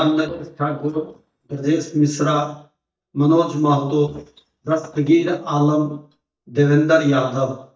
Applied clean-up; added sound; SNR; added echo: neural mask model DeepFilterNet 3.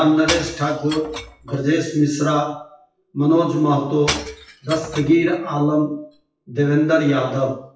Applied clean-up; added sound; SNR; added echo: classical method WPE with log-MMSE.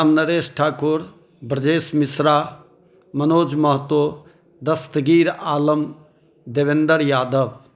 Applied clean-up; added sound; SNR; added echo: none; none; none; none.